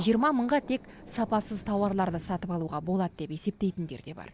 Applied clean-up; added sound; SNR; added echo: none; Thunder; 19 dB; none.